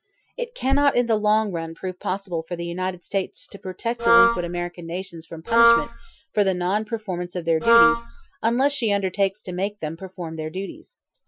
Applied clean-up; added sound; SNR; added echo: classical method Wiener filter.